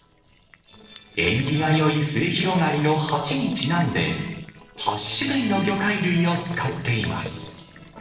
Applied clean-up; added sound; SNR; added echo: neural separator model SepFormer DNS4.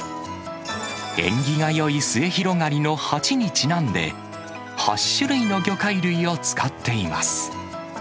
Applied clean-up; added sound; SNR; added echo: none; none; none; none.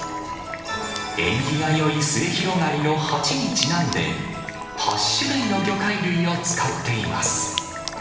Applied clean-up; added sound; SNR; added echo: none; Sink (filling or washing); 13 dB; reverberation time 1.3 s.